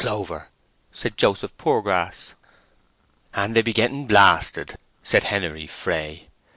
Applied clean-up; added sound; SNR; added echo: none; none; none; none.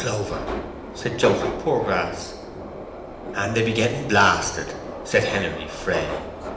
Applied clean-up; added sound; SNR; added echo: none; Subway, metro, underground; 7 dB; reverberation time 0.8 s.